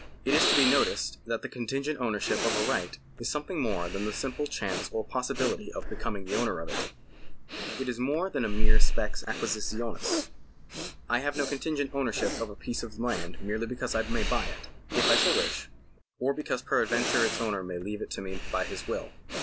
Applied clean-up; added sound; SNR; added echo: none; Breathing; -4 dB; none.